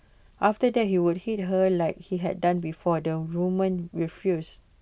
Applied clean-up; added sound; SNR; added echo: none; none; none; none.